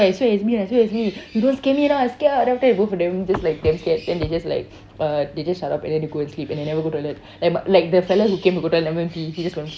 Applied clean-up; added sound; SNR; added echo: none; none; none; none.